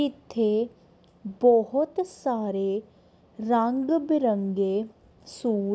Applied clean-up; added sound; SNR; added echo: none; none; none; none.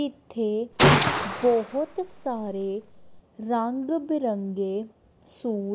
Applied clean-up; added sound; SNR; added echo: none; Gunshot, gunfire; -3 dB; none.